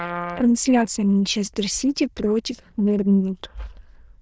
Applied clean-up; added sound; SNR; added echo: neural diffusion model UNIVERSE++.